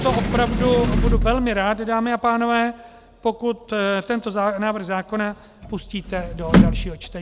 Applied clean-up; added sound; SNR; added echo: none; Sliding door; 1 dB; none.